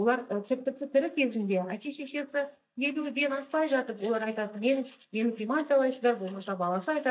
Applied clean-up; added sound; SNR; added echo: neural mask model DeepFilterNet 3.